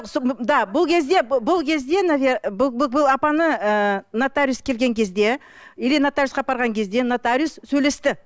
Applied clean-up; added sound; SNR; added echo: none; none; none; none.